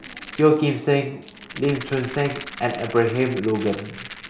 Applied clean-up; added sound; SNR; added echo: none; Rattle; 16 dB; none.